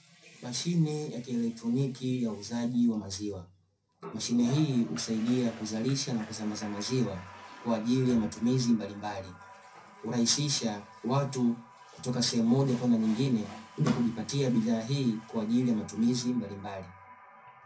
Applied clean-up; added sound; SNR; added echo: none; Water tap, faucet; 18 dB; reverberation time 0.3 s.